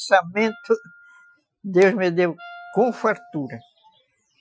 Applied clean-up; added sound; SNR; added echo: classical method Wiener filter.